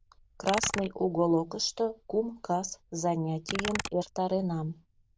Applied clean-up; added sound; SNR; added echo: neural diffusion model UNIVERSE++.